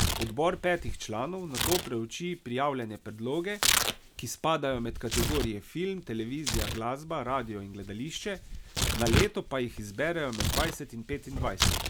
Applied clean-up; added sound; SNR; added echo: none; Tearing; 1 dB; none.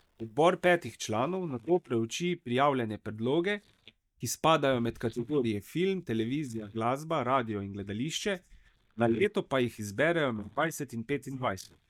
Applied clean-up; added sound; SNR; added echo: neural mask model DeepFilterNet 3.